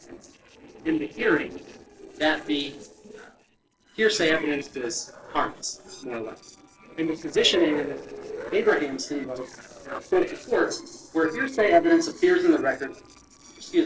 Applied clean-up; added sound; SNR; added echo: neural separator model SepFormer DNS4.